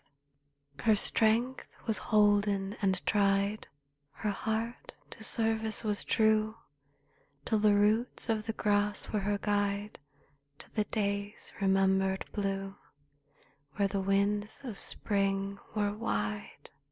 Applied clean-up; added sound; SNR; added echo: none; none; none; none.